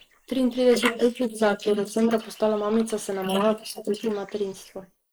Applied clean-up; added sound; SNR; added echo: neural mask model Resemble Enhance denoiser.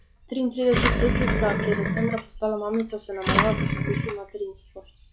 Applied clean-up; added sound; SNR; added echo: classical method log-MMSE.